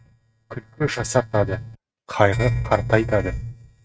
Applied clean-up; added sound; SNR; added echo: neural mask model RNNoise.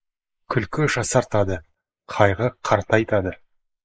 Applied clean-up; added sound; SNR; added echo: neural mask model Resemble Enhance denoiser.